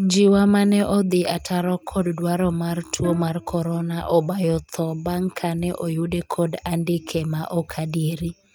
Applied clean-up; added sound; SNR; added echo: neural mask model RNNoise.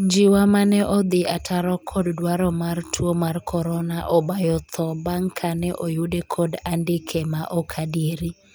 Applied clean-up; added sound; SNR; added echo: none; none; none; none.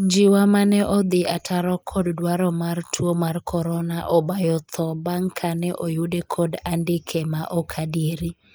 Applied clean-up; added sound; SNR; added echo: neural mask model Resemble Enhance denoiser.